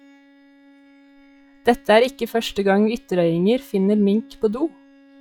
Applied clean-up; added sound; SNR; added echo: classical method log-MMSE.